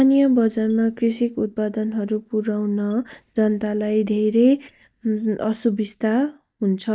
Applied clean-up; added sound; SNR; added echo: neural mask model DeepFilterNet 3.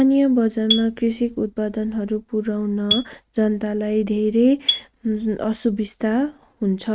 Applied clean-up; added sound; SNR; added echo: neural mask model RNNoise.